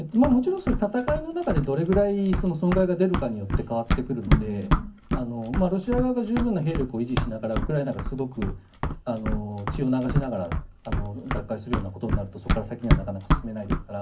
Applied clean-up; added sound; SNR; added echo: none; Run; 2 dB; reverberation time 0.3 s.